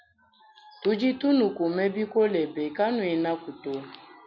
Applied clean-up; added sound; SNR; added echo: none; none; none; none.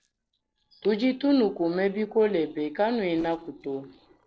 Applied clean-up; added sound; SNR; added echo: neural separator model SepFormer DNS4.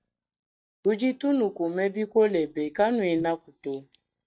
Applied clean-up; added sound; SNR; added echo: neural mask model DeepFilterNet 3.